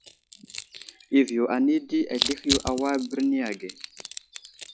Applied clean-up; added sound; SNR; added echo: classical method log-MMSE.